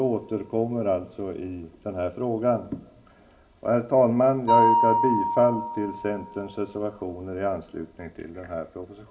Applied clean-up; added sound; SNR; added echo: none; Mallet percussion; 3 dB; reverberation time 0.4 s.